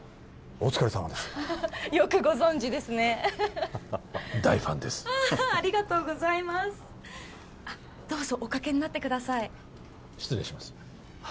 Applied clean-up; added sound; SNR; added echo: none; none; none; none.